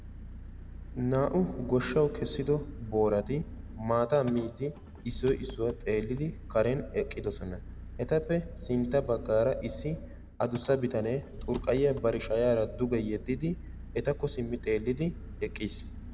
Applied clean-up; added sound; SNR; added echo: none; Engine; 12 dB; none.